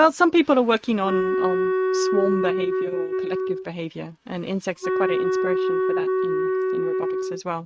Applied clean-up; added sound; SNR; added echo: neural mask model RNNoise.